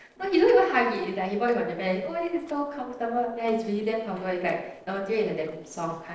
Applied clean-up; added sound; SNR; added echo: neural separator model SepFormer DNS4.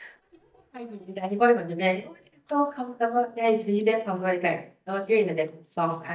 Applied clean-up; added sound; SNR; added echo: neural mask model DeepFilterNet 3.